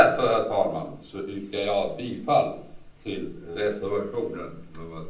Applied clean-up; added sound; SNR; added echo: none; Gull, seagull / Fowl; 17 dB; reverberation time 0.6 s.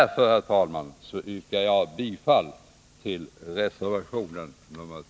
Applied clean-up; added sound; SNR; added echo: none; none; none; none.